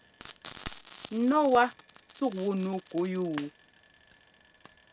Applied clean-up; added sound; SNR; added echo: none; Frying (food); 12 dB; none.